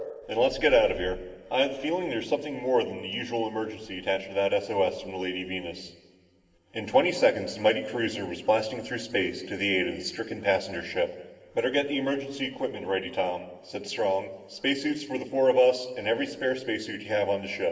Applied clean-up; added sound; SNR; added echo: none; none; none; reverberation time 2.1 s.